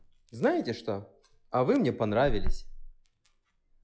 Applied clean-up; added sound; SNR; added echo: classical method log-MMSE.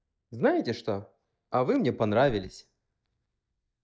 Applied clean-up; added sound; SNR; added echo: neural mask model DeepFilterNet 3.